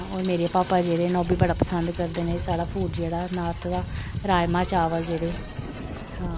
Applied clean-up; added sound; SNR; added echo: none; Rain; 7 dB; none.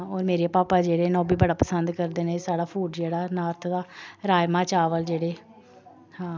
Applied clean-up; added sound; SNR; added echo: none; none; none; none.